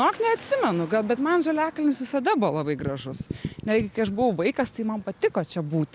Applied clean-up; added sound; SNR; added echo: none; none; none; none.